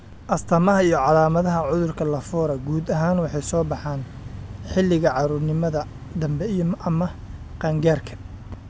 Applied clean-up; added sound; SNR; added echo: none; none; none; none.